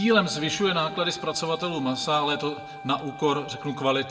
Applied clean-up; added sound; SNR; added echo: none; Wind instrument, woodwind instrument; 15 dB; reverberation time 1.3 s.